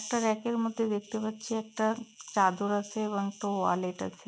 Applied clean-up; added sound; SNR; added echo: neural mask model RNNoise.